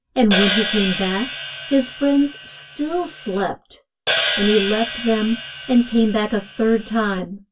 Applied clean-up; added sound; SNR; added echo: none; Hi-hat; 3 dB; reverberation time 0.1 s.